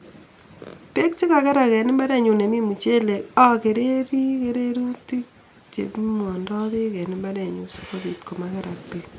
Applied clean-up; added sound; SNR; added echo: none; none; none; none.